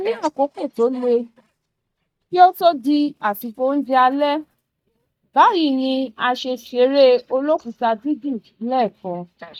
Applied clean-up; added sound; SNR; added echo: neural mask model DeepFilterNet 3.